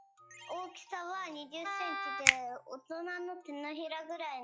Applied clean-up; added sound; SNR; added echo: classical method log-MMSE.